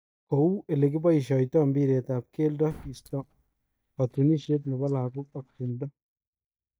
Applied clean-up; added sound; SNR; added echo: neural mask model DeepFilterNet 3.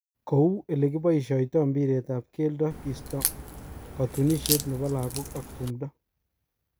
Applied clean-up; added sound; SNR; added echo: none; Crack; 6 dB; none.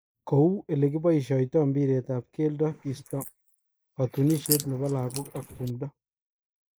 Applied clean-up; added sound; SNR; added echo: neural mask model Resemble Enhance denoiser.